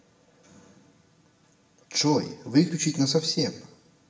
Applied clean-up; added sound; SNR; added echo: none; none; none; reverberation time 0.9 s.